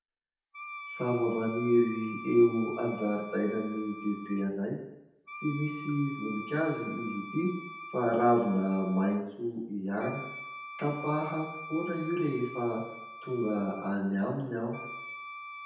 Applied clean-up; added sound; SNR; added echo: none; Wind instrument, woodwind instrument; 13 dB; reverberation time 0.9 s.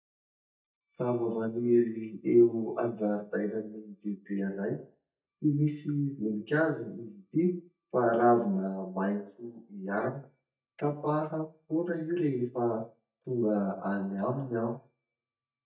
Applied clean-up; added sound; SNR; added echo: neural mask model DeepFilterNet 3.